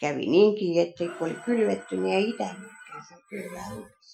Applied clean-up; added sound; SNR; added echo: classical method Wiener filter.